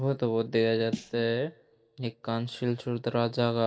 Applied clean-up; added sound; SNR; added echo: neural mask model DeepFilterNet 3.